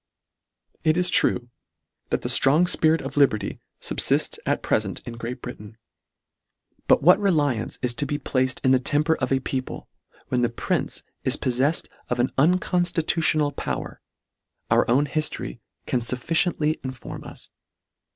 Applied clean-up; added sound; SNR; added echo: none; none; none; none.